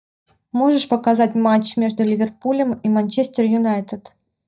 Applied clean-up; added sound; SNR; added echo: neural mask model DeepFilterNet 3.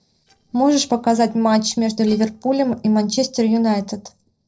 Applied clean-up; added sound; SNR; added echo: neural separator model SepFormer DNS4.